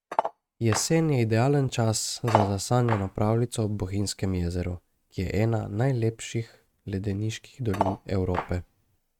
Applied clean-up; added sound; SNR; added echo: neural mask model RNNoise.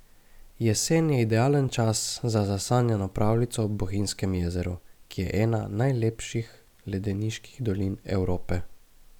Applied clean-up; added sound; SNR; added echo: none; none; none; none.